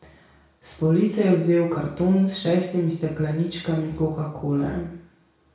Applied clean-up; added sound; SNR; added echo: none; none; none; reverberation time 0.5 s.